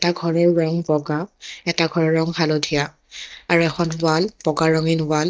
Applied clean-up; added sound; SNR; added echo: neural mask model DeepFilterNet 3.